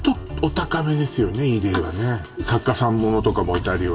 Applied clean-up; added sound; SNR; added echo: none; none; none; reverberation time 2.5 s.